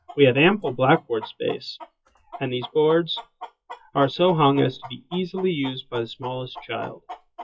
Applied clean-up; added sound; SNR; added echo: classical method WPE with log-MMSE.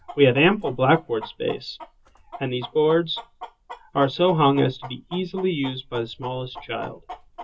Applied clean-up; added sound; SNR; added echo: none; Chicken, rooster; 17 dB; reverberation time 0.2 s.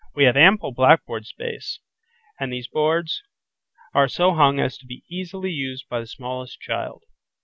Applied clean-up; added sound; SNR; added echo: none; none; none; none.